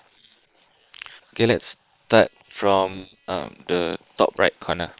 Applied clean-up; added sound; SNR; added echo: neural separator model SepFormer WHAM!.